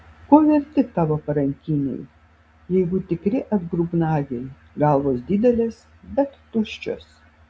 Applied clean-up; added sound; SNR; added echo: none; none; none; none.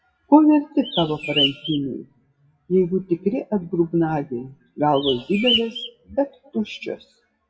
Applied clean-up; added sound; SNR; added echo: classical method WPE with log-MMSE.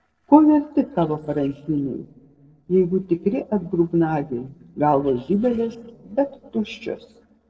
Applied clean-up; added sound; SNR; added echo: neural separator model SepFormer DNS4.